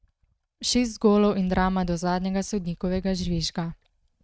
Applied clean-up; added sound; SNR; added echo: neural mask model RNNoise.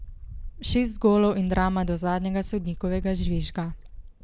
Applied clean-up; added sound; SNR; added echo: none; Wind; 9 dB; none.